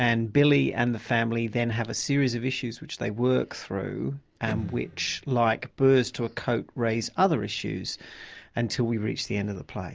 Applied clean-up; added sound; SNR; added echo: none; Electric guitar; 13 dB; none.